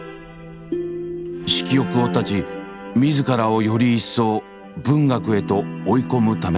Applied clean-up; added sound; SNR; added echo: none; none; none; none.